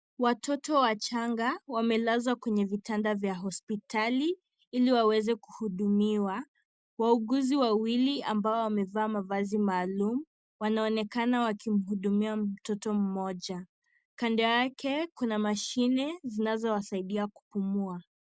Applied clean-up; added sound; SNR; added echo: none; none; none; none.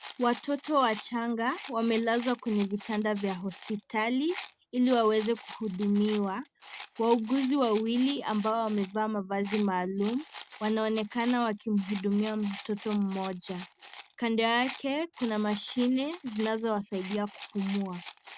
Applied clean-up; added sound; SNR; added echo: none; Rattle; 15 dB; none.